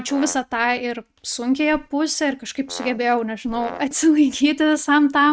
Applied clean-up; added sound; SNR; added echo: neural mask model RNNoise.